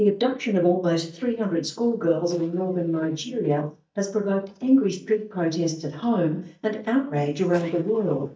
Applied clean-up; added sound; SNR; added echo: neural mask model DeepFilterNet 3.